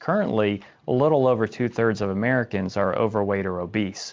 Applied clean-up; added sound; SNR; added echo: none; none; none; none.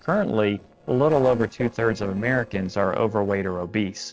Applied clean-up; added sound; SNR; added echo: neural separator model SepFormer DNS4.